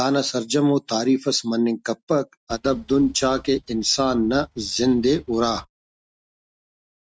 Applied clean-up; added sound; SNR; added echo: neural mask model RNNoise.